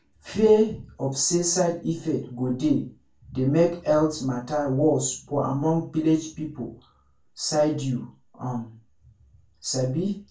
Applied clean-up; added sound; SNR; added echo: none; none; none; reverberation time 0.3 s.